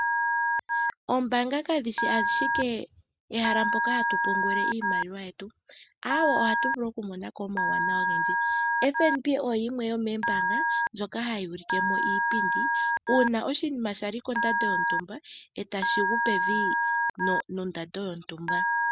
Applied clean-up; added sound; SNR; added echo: none; Telephone; -3 dB; none.